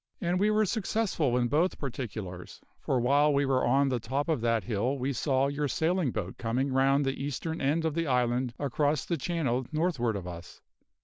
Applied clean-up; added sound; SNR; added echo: none; none; none; none.